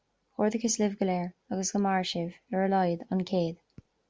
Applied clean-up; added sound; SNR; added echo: none; none; none; none.